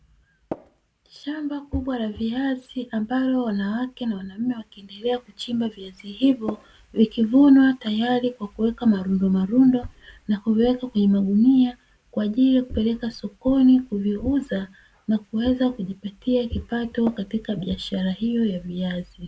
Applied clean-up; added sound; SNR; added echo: none; Tap; 13 dB; none.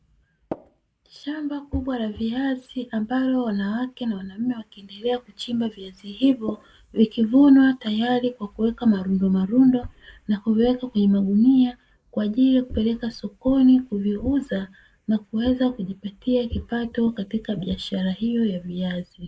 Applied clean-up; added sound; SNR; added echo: neural mask model Resemble Enhance denoiser.